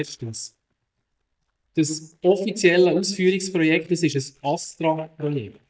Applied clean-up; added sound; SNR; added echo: neural mask model DeepFilterNet 3.